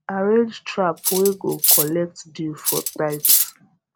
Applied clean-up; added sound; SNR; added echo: none; Cutlery, silverware; -3 dB; none.